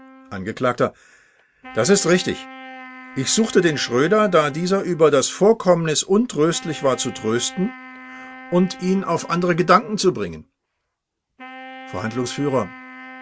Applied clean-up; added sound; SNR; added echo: none; Wind instrument, woodwind instrument; 19 dB; none.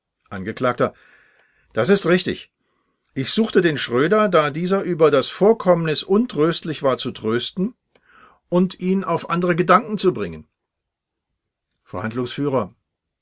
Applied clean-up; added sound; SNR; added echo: none; none; none; none.